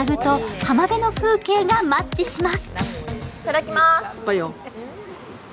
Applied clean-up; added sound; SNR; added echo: none; none; none; none.